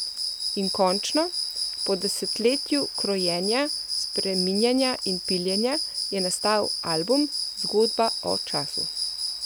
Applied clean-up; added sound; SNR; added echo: none; Cricket; 2 dB; none.